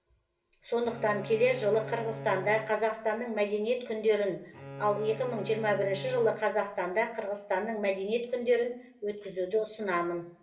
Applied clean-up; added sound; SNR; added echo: none; Bowed string instrument; 13 dB; reverberation time 0.6 s.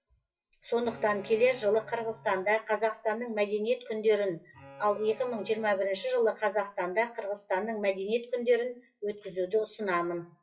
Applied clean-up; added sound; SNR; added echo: classical method WPE with log-MMSE.